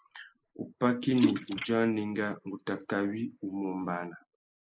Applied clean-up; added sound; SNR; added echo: neural mask model Resemble Enhance denoiser.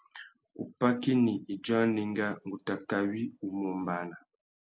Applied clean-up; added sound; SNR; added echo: none; none; none; none.